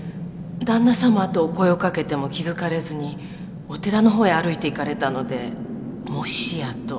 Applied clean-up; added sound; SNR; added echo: none; none; none; none.